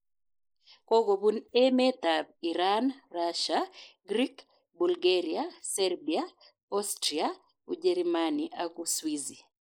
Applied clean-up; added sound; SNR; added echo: neural mask model Resemble Enhance denoiser.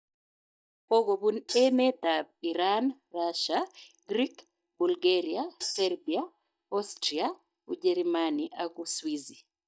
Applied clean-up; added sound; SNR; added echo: neural mask model DeepFilterNet 3.